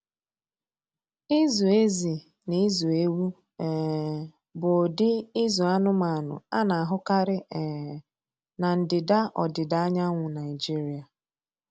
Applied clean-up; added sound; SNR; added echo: none; none; none; none.